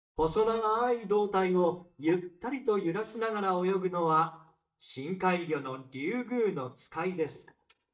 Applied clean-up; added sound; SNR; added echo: neural mask model DeepFilterNet 3.